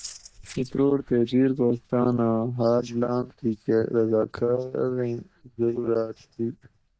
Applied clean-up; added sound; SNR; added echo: neural mask model DeepFilterNet 3.